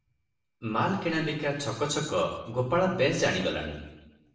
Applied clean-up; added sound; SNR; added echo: none; none; none; reverberation time 0.9 s.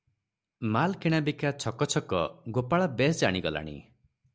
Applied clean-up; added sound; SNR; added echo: none; none; none; none.